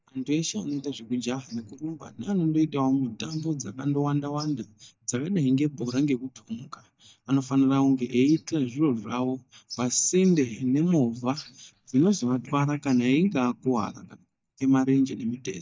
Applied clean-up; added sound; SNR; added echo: neural mask model DeepFilterNet 3.